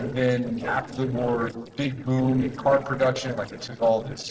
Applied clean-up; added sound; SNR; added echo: neural separator model SepFormer DNS4.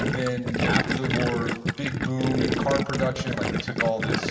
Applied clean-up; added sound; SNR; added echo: none; Gurgling; -2 dB; reverberation time 1.8 s.